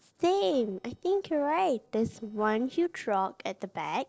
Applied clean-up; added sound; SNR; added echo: neural separator model SepFormer DNS4.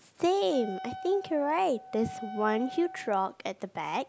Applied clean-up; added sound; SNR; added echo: none; Wind instrument, woodwind instrument; 13 dB; none.